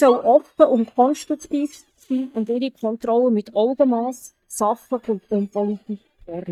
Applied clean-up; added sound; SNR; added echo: neural mask model DeepFilterNet 3.